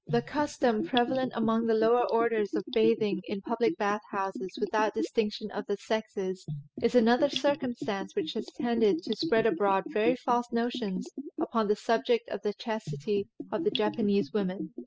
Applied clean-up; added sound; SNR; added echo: classical method spectral subtraction.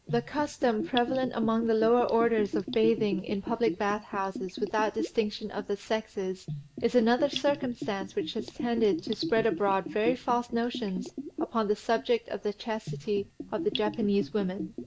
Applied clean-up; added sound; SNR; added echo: none; Bathtub (filling or washing) / Gurgling; 10 dB; none.